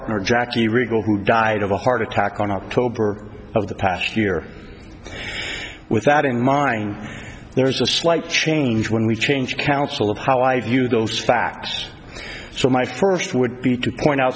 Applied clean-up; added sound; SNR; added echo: none; none; none; none.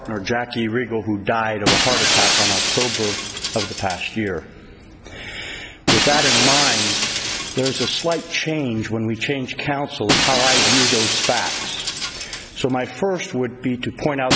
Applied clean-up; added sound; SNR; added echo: none; Shatter; -1 dB; none.